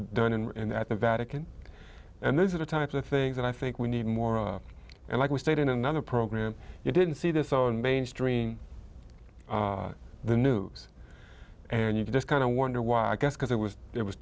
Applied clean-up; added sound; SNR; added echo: none; none; none; none.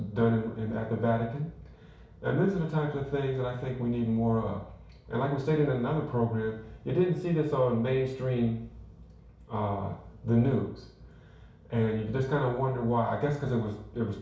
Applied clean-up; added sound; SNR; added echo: none; none; none; reverberation time 0.6 s.